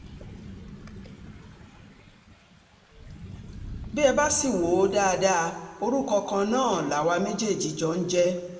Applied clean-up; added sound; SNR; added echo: none; Thunder / Rain; 17 dB; reverberation time 1.0 s.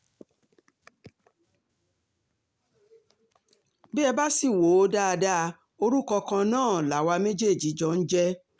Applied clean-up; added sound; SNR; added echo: none; none; none; none.